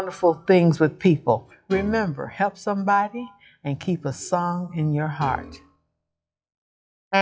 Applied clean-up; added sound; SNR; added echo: classical method WPE with log-MMSE.